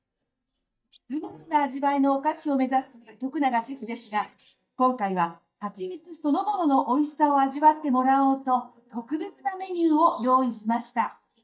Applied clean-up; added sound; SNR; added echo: neural mask model DeepFilterNet 3.